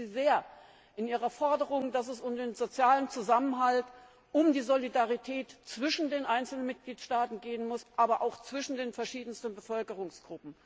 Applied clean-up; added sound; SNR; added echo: none; none; none; none.